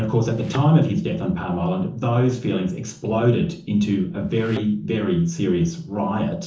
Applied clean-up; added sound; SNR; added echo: neural separator model SepFormer DNS4.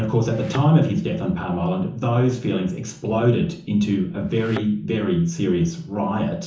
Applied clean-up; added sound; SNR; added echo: none; Thump, thud; 15 dB; reverberation time 0.7 s.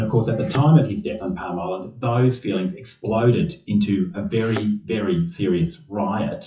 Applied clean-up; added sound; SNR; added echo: classical method WPE with log-MMSE.